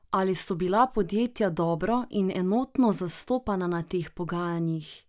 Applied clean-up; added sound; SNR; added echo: none; none; none; none.